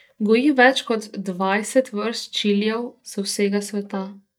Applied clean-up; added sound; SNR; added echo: neural mask model DeepFilterNet 3.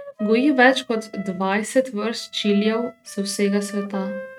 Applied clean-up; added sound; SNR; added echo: neural mask model RNNoise.